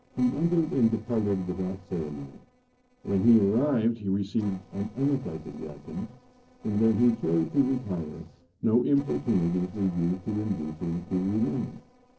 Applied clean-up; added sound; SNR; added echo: neural separator model SepFormer DNS4.